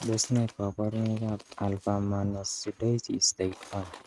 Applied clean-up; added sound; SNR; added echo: neural mask model RNNoise.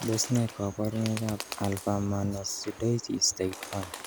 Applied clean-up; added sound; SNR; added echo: none; Bird; 13 dB; none.